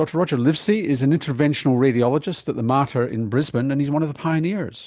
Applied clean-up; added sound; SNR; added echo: none; none; none; none.